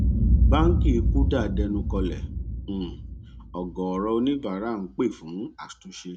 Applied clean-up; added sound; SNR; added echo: none; Boom; -3 dB; none.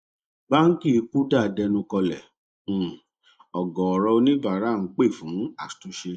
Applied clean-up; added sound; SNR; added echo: neural mask model Resemble Enhance denoiser.